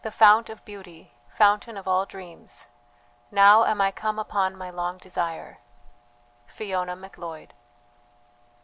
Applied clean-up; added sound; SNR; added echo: none; none; none; none.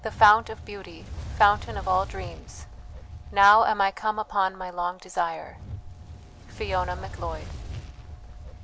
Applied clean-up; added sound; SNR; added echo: none; Fire; 12 dB; none.